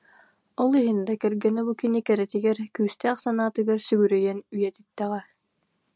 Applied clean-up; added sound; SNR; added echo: none; none; none; none.